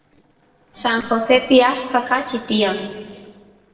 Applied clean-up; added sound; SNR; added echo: neural separator model SepFormer DNS4.